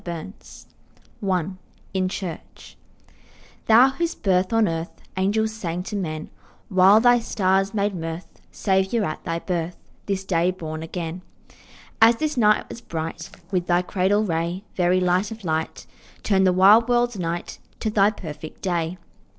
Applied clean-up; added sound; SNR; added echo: neural separator model SepFormer DNS4.